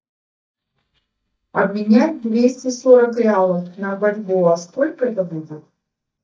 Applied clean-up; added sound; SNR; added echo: neural mask model DeepFilterNet 3.